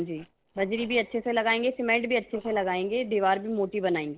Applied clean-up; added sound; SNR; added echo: neural separator model SepFormer DNS4.